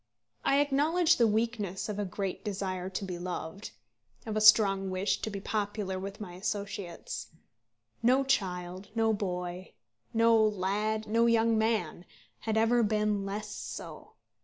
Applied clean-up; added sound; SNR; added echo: none; none; none; none.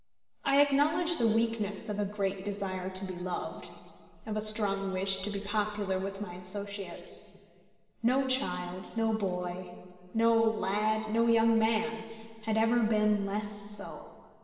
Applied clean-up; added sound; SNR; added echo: none; none; none; reverberation time 2.3 s.